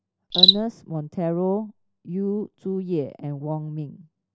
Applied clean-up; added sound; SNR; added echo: none; Cricket; -1 dB; none.